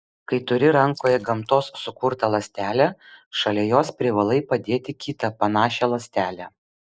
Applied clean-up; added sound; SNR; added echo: neural mask model Resemble Enhance denoiser.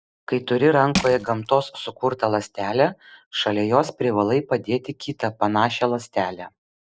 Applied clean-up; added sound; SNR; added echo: none; Crushing; 5 dB; none.